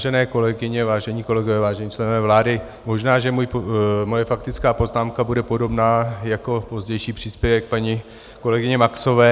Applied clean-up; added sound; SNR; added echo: none; none; none; none.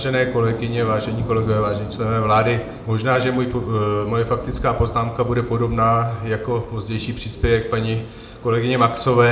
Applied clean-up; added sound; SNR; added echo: none; Thunder / Rain; 15 dB; reverberation time 0.8 s.